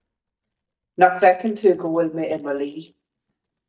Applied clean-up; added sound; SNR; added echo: neural mask model DeepFilterNet 3.